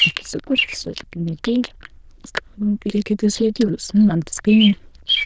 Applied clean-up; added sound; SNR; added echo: neural diffusion model UNIVERSE++.